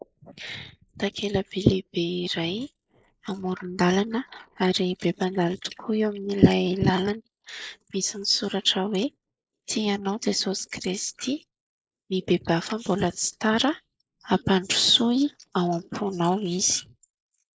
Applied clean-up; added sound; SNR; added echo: neural mask model Resemble Enhance denoiser.